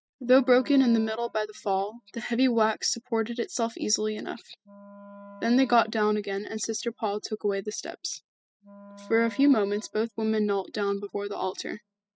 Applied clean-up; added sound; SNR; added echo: classical method spectral subtraction.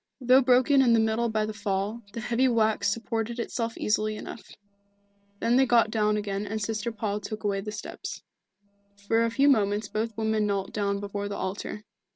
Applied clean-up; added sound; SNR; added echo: neural separator model SepFormer DNS4.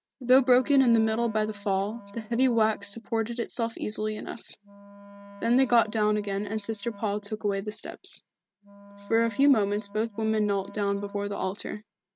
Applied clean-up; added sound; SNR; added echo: neural mask model RNNoise.